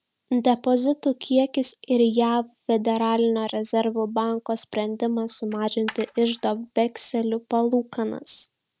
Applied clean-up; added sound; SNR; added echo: none; Coin (dropping); 18 dB; none.